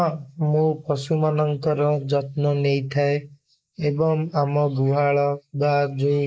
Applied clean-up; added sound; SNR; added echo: neural mask model Resemble Enhance denoiser.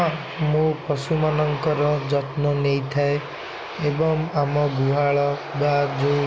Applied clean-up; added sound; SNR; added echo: none; Aircraft; 11 dB; none.